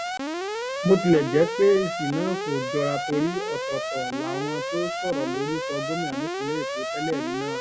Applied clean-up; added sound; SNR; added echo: none; Alarm; 3 dB; none.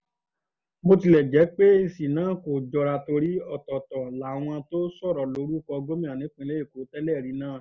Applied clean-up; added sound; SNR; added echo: none; none; none; none.